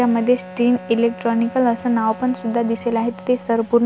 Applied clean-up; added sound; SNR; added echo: none; Wind instrument, woodwind instrument; 17 dB; none.